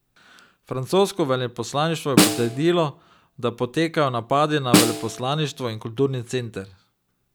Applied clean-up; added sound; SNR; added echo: none; Snare drum; 1 dB; none.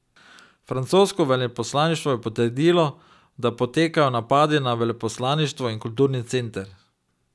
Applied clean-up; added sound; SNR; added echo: none; none; none; none.